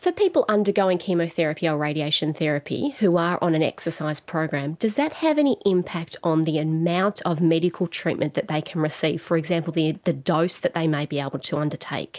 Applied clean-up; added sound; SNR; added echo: none; none; none; none.